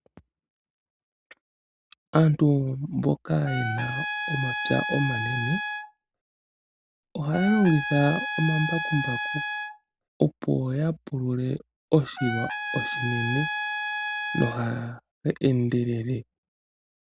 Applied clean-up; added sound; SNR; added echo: none; Trumpet; 4 dB; none.